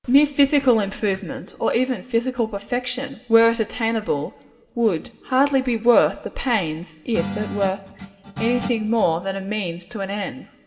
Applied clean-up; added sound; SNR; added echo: none; Guitar; 10 dB; reverberation time 1.3 s.